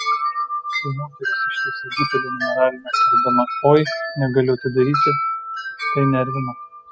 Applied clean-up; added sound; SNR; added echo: classical method spectral subtraction.